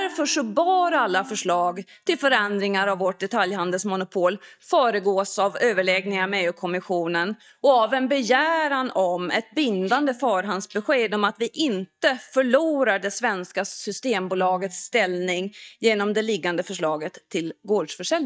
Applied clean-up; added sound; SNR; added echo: neural mask model DeepFilterNet 3.